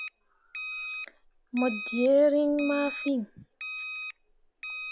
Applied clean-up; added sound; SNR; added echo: none; Alarm; 7 dB; none.